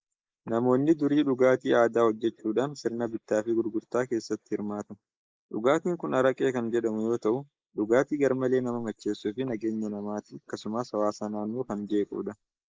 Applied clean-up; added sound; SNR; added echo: neural mask model Resemble Enhance denoiser.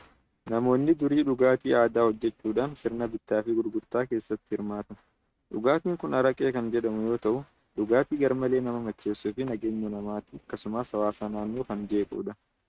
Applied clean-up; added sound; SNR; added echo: neural mask model RNNoise.